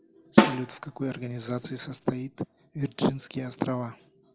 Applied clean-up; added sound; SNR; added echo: none; Snare drum; -5 dB; none.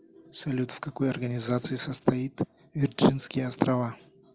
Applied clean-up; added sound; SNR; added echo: none; none; none; none.